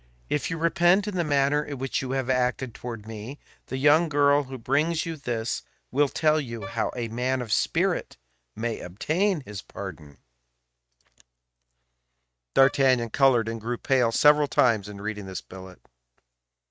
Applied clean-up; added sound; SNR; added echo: neural mask model RNNoise.